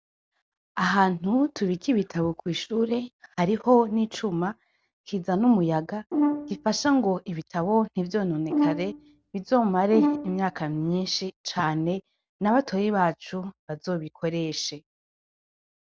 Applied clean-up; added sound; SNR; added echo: none; Brass instrument; 2 dB; none.